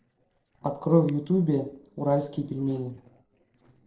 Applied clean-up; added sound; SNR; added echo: neural separator model SepFormer DNS4.